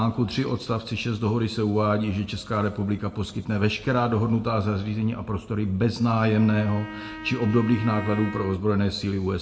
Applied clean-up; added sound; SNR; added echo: none; Wind instrument, woodwind instrument; 14 dB; reverberation time 1.2 s.